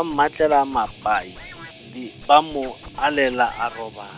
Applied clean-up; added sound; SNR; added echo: none; Scratching (performance technique) + Guitar; 18 dB; none.